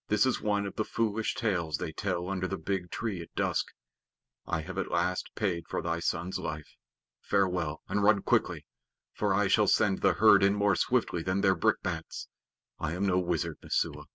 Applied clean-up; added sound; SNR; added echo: none; none; none; none.